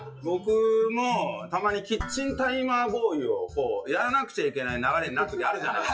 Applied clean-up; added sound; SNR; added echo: classical method WPE with log-MMSE.